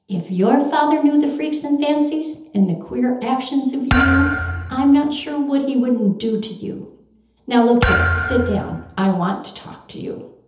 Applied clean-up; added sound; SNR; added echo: none; Thump, thud; 3 dB; reverberation time 0.8 s.